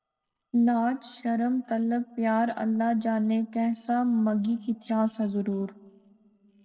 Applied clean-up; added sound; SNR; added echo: neural separator model SepFormer DNS4.